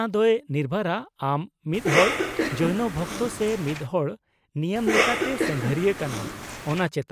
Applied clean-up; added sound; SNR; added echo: none; Cough; 1 dB; none.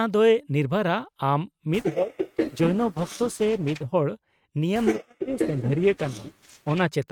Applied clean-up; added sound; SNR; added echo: neural mask model RNNoise.